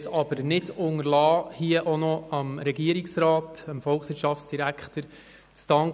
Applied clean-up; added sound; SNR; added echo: none; none; none; none.